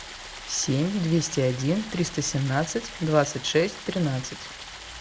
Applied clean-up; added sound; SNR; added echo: none; Stream; 14 dB; none.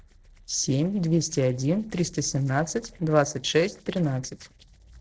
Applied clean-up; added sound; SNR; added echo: neural separator model SepFormer DNS4.